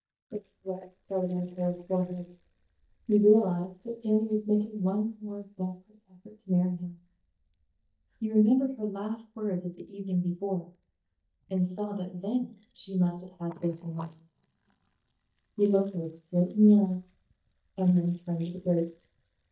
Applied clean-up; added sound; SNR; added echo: neural mask model DeepFilterNet 3.